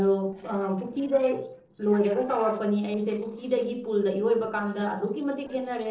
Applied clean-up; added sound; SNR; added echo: neural separator model SepFormer DNS4.